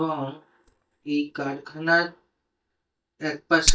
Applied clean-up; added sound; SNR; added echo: neural mask model DeepFilterNet 3.